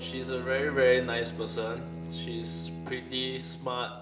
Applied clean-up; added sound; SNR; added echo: none; Bowed string instrument; 8 dB; reverberation time 1.2 s.